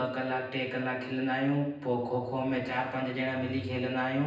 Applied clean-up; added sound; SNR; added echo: none; none; none; reverberation time 0.9 s.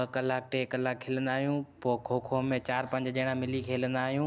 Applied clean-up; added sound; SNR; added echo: none; none; none; none.